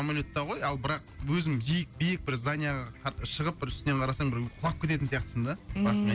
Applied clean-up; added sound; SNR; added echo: none; none; none; none.